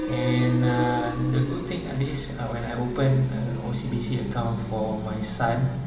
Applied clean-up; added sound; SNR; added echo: none; Fill (with liquid); 6 dB; reverberation time 0.8 s.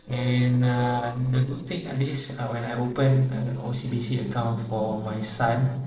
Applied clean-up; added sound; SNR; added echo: neural separator model SepFormer DNS4.